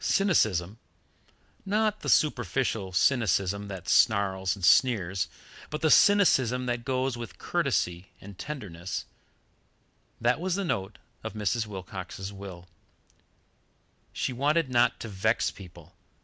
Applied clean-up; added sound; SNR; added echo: none; none; none; none.